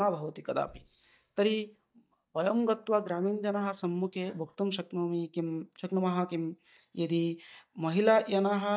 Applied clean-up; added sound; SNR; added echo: neural mask model DeepFilterNet 3.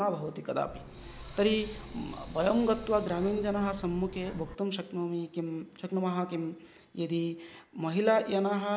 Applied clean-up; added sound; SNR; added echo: none; Hiss; 14 dB; none.